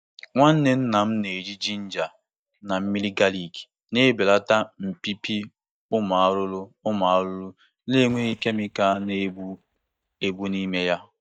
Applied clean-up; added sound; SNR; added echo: neural mask model DeepFilterNet 3.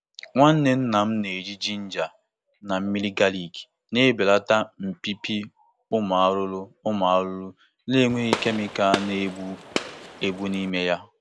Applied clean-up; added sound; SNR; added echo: none; Gunshot, gunfire; 7 dB; none.